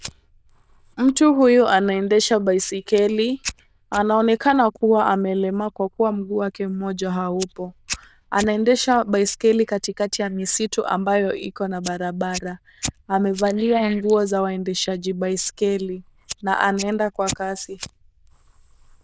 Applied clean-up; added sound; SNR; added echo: neural diffusion model UNIVERSE++.